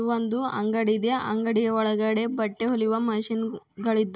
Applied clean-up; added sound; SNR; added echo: none; none; none; none.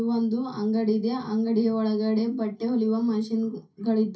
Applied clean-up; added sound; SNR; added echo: none; none; none; reverberation time 0.3 s.